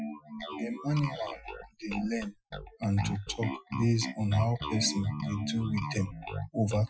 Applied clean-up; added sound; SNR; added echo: classical method Wiener filter.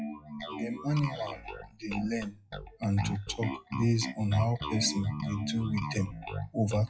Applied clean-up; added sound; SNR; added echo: classical method log-MMSE.